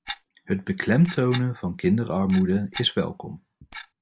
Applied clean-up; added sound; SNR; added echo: none; Clock; 17 dB; none.